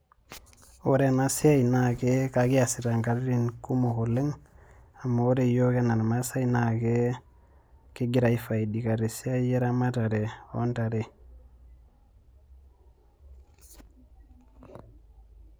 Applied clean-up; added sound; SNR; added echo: none; none; none; none.